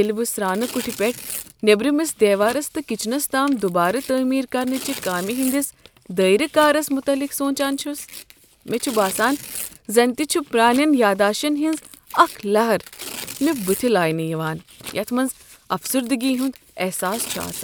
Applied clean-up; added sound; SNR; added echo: none; Tearing; 16 dB; none.